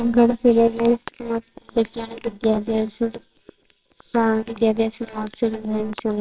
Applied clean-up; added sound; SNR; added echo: neural separator model SepFormer WHAMR!.